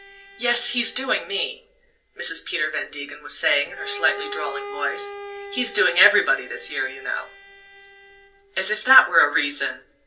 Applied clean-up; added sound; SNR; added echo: none; Bowed string instrument; 15 dB; reverberation time 0.3 s.